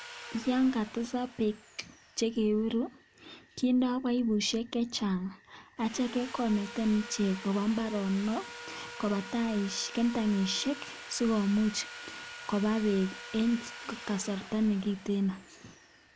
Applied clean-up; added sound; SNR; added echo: none; Sawing; 16 dB; none.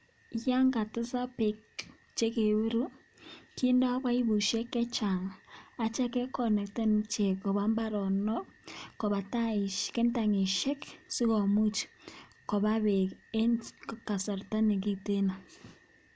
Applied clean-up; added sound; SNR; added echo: none; none; none; none.